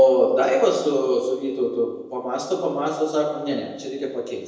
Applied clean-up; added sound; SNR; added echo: none; none; none; reverberation time 1.0 s.